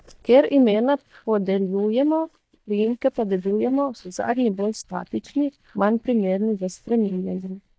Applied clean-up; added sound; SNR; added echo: neural mask model DeepFilterNet 3.